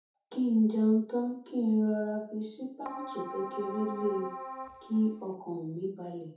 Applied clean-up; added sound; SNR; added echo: none; Keyboard (musical); 10 dB; reverberation time 0.5 s.